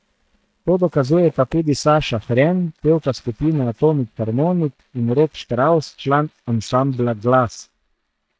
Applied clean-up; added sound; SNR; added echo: neural mask model DeepFilterNet 3.